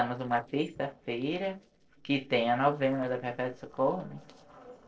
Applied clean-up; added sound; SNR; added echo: neural separator model SepFormer DNS4.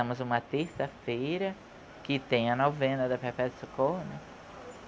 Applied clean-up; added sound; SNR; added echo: none; none; none; none.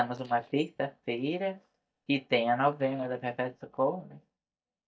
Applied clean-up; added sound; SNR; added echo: neural mask model DeepFilterNet 3.